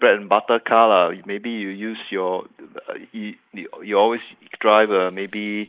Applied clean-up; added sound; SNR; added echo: neural mask model Resemble Enhance denoiser.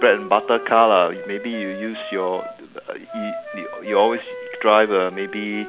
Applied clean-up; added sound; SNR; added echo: none; Wind instrument, woodwind instrument; 12 dB; none.